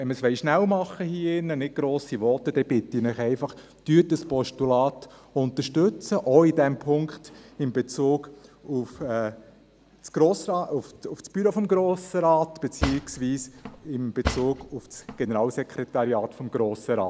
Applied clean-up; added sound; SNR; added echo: none; Cutlery, silverware / Drawer open or close; 8 dB; none.